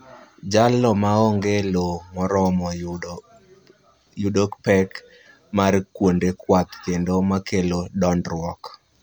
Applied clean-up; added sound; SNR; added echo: none; none; none; none.